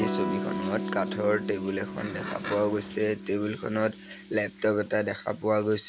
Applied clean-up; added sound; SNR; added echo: none; Electric guitar / Strum + Livestock, farm animals, working animals; 7 dB; none.